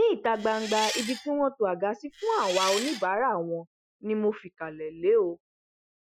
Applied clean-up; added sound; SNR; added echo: classical method Wiener filter.